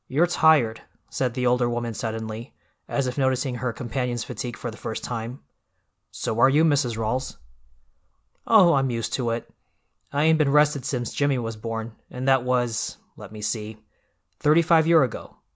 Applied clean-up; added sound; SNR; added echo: none; none; none; none.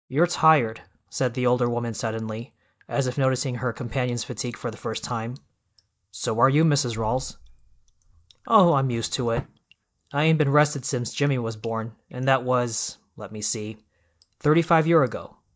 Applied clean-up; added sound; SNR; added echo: neural mask model DeepFilterNet 3.